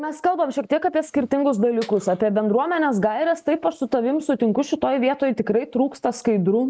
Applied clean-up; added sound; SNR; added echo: none; none; none; none.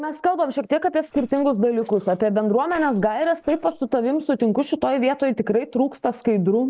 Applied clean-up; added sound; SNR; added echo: neural separator model SepFormer DNS4.